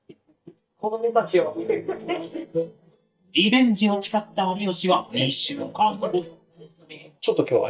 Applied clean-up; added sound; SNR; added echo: neural mask model DeepFilterNet 3.